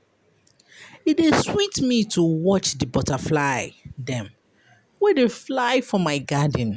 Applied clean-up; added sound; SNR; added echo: none; none; none; none.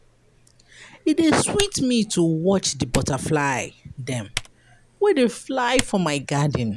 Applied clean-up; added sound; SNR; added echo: none; Typing; 13 dB; none.